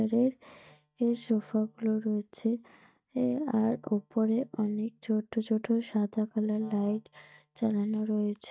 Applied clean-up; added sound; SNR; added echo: neural mask model DeepFilterNet 3.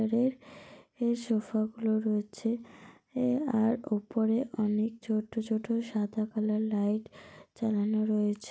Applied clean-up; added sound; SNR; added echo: none; none; none; none.